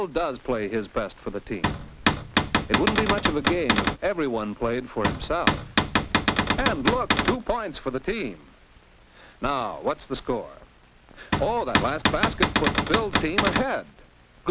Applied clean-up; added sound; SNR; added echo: none; Cupboard open or close / Door; -4 dB; none.